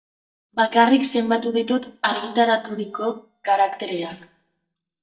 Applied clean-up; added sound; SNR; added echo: neural mask model DeepFilterNet 3.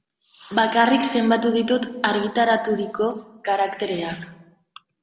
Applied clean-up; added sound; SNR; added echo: none; none; none; none.